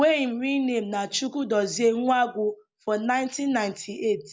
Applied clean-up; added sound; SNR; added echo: none; none; none; none.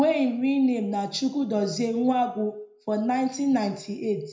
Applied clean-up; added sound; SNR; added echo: none; none; none; reverberation time 0.5 s.